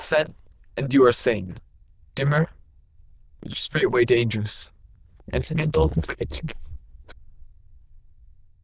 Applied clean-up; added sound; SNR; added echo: neural diffusion model UNIVERSE++.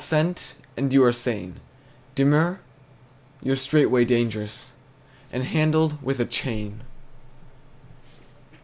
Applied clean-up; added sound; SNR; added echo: none; none; none; none.